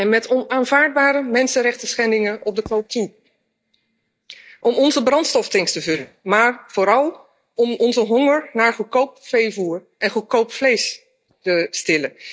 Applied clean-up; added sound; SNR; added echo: neural mask model DeepFilterNet 3.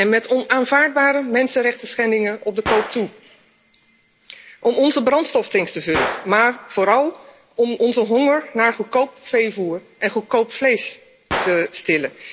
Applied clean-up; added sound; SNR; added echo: none; Gunshot, gunfire; 14 dB; none.